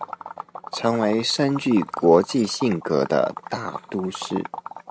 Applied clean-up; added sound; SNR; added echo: neural mask model RNNoise.